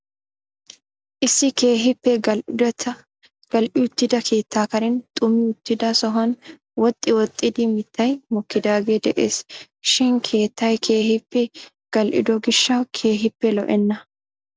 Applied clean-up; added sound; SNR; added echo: none; none; none; none.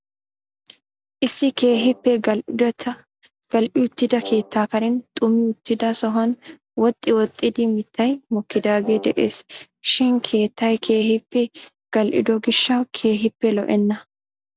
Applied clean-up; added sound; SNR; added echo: none; Brass instrument; 17 dB; none.